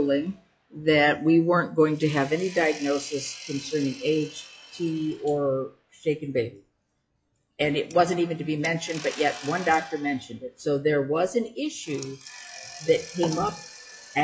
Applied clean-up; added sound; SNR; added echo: classical method log-MMSE.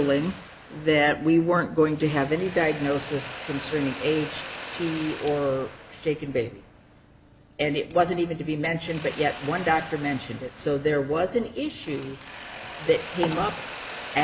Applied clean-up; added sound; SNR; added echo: none; Mechanisms; 13 dB; none.